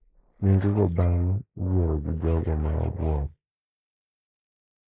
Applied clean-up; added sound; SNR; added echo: neural mask model Resemble Enhance denoiser.